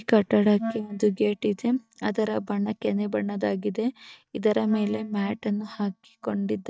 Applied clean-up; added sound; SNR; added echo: neural mask model DeepFilterNet 3.